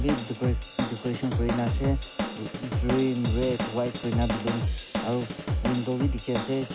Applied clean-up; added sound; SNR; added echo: none; Drum / Drum kit; 0 dB; none.